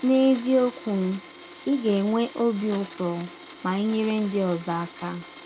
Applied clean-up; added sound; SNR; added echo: none; Domestic sounds, home sounds; 17 dB; none.